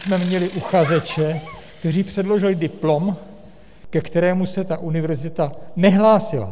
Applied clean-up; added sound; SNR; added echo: none; Bicycle; 14 dB; none.